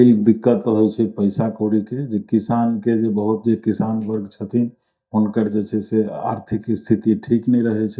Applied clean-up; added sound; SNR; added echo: neural mask model DeepFilterNet 3.